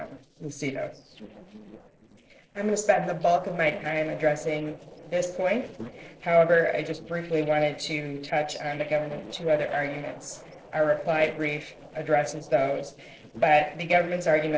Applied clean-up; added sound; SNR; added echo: neural separator model SepFormer DNS4.